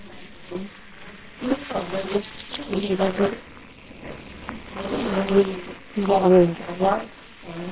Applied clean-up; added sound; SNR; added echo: neural separator model SepFormer WHAMR!.